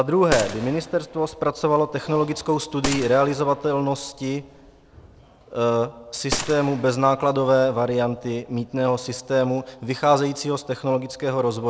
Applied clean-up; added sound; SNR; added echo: none; Gunshot, gunfire; 13 dB; none.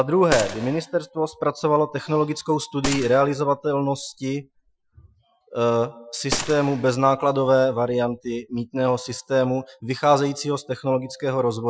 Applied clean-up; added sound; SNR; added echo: classical method Wiener filter.